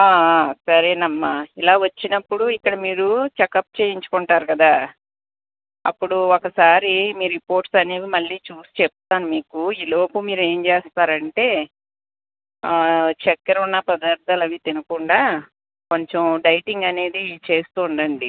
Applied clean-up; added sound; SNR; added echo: none; none; none; none.